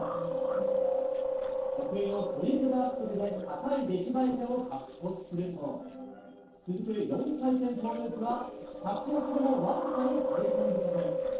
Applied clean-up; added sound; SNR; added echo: neural separator model SepFormer DNS4.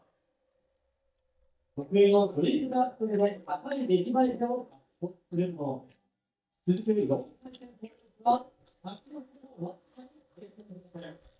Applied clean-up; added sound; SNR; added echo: neural mask model DeepFilterNet 3.